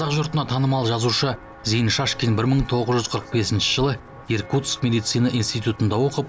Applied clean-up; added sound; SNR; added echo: none; Walk, footsteps; 18 dB; none.